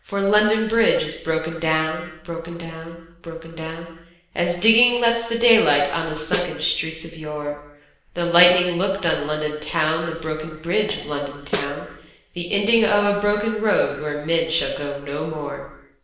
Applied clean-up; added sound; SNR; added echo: none; Snare drum; 10 dB; reverberation time 0.9 s.